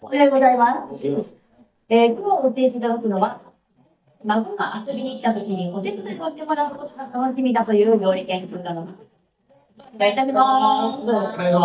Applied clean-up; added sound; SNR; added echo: neural mask model DeepFilterNet 3.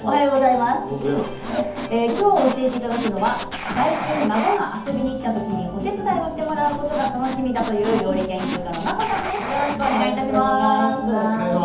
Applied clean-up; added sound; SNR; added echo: none; Squeak; 10 dB; reverberation time 0.6 s.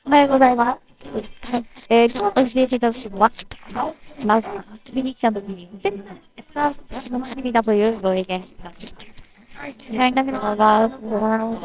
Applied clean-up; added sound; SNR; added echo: neural separator model SepFormer WHAMR!.